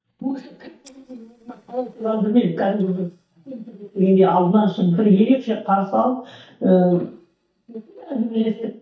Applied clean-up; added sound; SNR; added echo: neural mask model DeepFilterNet 3.